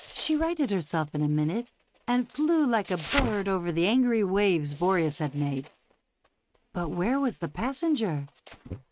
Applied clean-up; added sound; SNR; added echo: neural mask model RNNoise.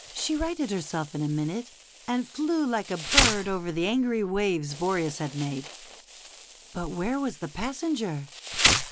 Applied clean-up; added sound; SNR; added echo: none; Insect; 3 dB; none.